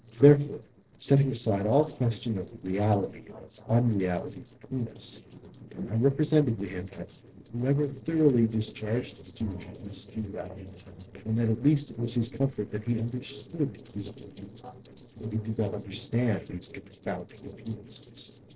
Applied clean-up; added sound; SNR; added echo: neural separator model SepFormer DNS4.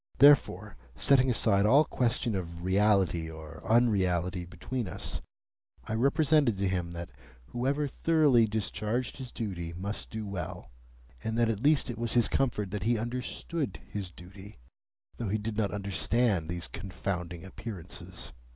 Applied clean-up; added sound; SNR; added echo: none; none; none; none.